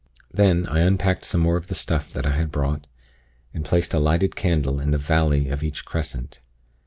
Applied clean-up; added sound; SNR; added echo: none; none; none; none.